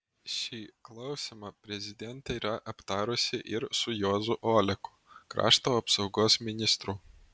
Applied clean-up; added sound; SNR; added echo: none; none; none; none.